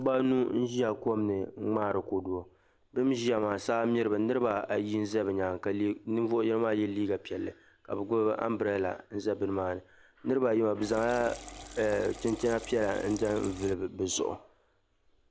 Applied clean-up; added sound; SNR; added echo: none; Liquid; 15 dB; none.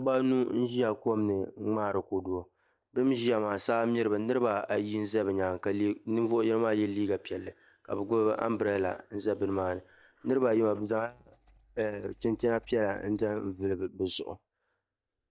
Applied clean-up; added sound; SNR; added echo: neural mask model DeepFilterNet 3.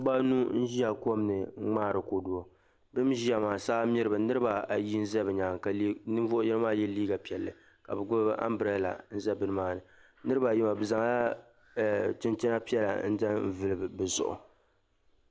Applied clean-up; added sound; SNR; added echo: none; none; none; none.